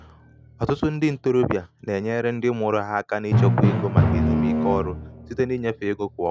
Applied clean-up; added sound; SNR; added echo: none; Drum; 0 dB; none.